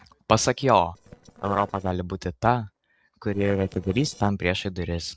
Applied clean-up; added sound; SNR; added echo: neural separator model SepFormer DNS4.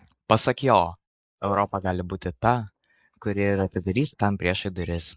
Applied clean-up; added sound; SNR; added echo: neural mask model Resemble Enhance denoiser.